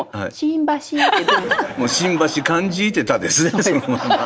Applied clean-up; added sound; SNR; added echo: none; none; none; none.